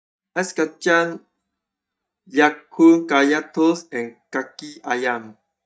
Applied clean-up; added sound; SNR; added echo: neural mask model DeepFilterNet 3.